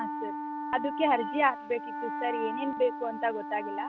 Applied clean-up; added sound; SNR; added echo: none; Wind instrument, woodwind instrument; 5 dB; none.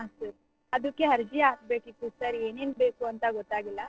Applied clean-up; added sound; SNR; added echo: neural separator model SepFormer DNS4.